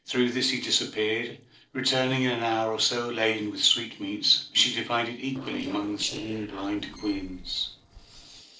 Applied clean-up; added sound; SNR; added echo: neural separator model SepFormer DNS4.